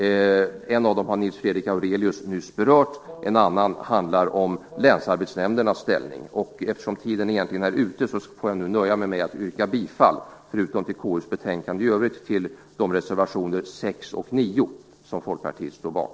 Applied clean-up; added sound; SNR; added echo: neural separator model SepFormer DNS4.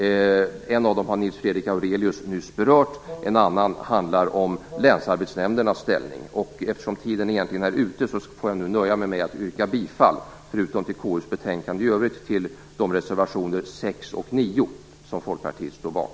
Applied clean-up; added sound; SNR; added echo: none; Wind instrument, woodwind instrument; 17 dB; none.